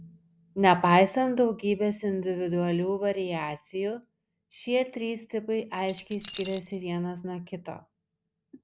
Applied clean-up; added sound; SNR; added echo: none; Keys jangling; 7 dB; none.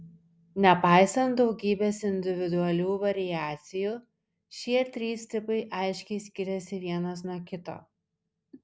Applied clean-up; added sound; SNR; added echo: none; none; none; none.